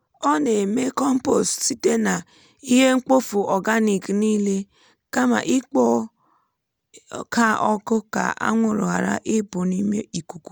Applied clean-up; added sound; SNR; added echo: none; none; none; none.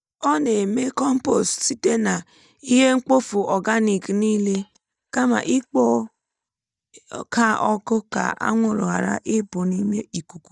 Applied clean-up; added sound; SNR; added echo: neural mask model DeepFilterNet 3.